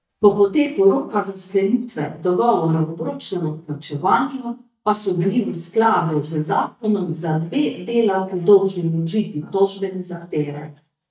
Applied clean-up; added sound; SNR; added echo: neural mask model DeepFilterNet 3.